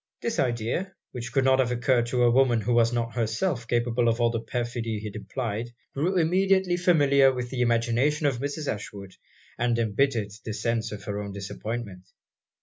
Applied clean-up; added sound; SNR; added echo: none; none; none; none.